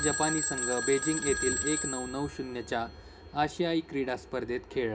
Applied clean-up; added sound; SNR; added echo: none; Telephone; 3 dB; reverberation time 0.3 s.